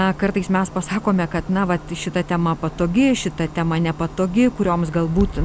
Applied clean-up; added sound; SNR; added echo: none; Clock; 12 dB; none.